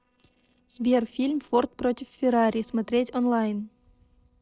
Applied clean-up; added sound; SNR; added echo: neural separator model SepFormer DNS4.